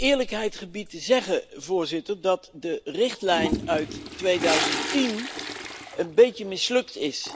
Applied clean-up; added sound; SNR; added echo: none; Toilet flush; 8 dB; none.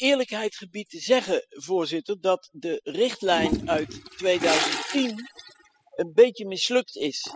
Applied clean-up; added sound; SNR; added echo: classical method spectral subtraction.